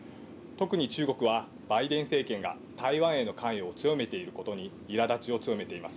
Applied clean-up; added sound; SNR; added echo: none; none; none; none.